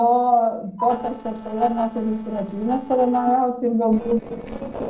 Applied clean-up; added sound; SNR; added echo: neural separator model SepFormer DNS4.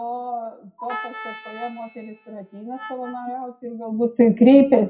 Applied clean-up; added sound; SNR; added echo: classical method WPE with log-MMSE.